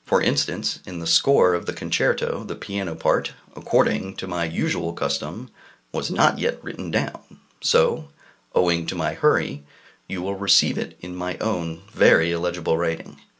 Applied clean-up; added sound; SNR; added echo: none; none; none; none.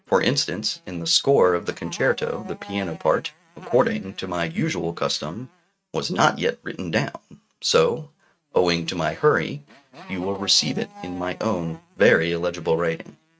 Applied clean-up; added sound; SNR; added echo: neural mask model RNNoise.